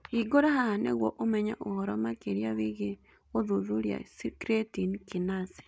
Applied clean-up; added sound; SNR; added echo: none; none; none; none.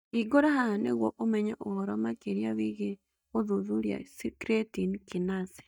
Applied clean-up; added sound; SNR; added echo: neural mask model DeepFilterNet 3.